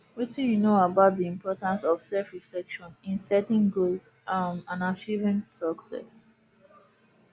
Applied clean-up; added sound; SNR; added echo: none; none; none; none.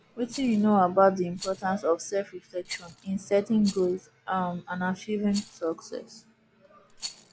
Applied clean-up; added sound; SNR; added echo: none; Rattle; 19 dB; none.